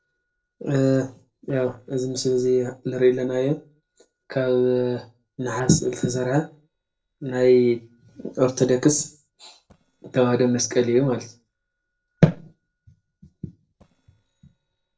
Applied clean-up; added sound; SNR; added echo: neural separator model SepFormer DNS4.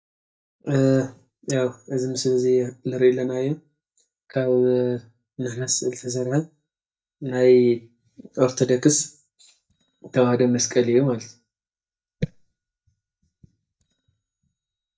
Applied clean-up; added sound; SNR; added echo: neural mask model DeepFilterNet 3.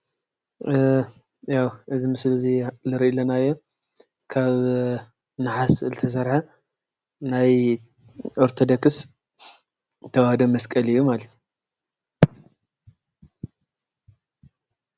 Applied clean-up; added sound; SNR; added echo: none; none; none; none.